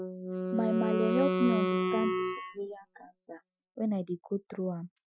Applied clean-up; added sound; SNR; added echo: classical method Wiener filter.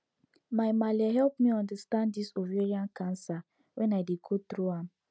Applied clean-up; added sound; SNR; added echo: none; none; none; none.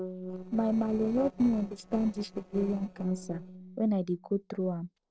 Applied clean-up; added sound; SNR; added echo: neural separator model SepFormer DNS4.